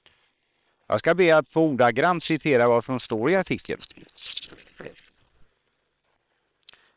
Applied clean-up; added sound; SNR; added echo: neural separator model SepFormer WHAM!.